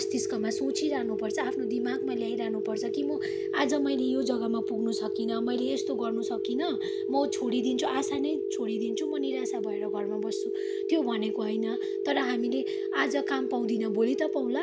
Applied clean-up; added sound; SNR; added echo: none; Telephone; -1 dB; none.